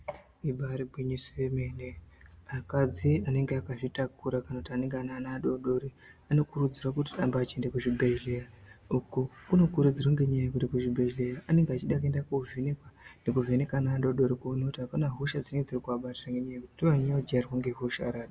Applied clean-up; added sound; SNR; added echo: none; none; none; none.